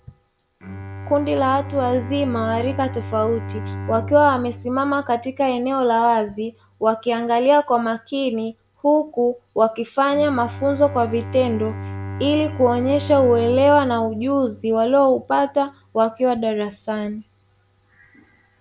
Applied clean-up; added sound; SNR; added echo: none; Bowed string instrument; 13 dB; none.